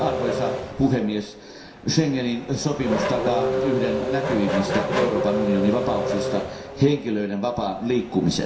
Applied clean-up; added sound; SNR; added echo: none; Race car, auto racing / Accelerating, revving, vroom; 3 dB; reverberation time 0.7 s.